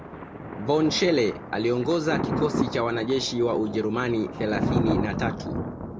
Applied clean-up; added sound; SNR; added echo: none; Thunder; 4 dB; none.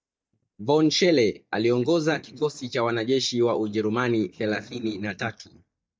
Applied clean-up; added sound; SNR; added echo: neural mask model DeepFilterNet 3.